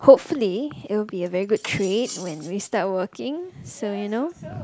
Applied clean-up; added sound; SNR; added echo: none; Cutlery, silverware; 20 dB; none.